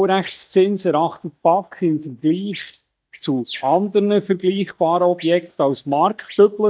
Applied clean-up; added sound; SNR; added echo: neural mask model DeepFilterNet 3.